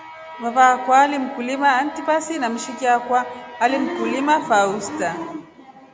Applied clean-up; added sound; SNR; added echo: none; none; none; none.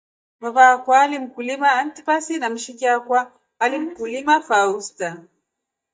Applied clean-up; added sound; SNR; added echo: neural mask model DeepFilterNet 3.